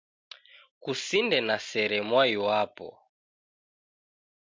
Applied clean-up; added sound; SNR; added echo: none; none; none; none.